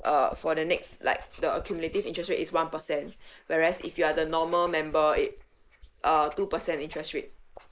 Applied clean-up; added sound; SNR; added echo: neural mask model Resemble Enhance denoiser.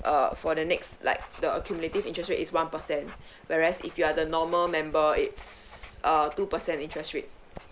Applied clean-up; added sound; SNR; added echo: none; Writing; 18 dB; none.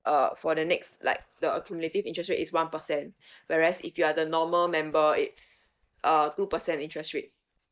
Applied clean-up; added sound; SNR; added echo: neural mask model DeepFilterNet 3.